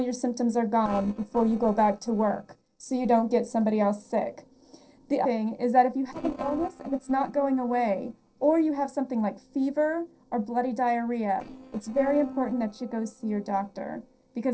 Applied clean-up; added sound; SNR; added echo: neural separator model SepFormer DNS4.